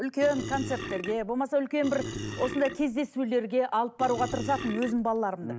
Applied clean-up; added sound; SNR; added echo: none; Burping, eructation; 9 dB; none.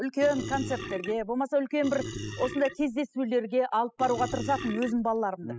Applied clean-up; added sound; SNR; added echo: classical method spectral subtraction.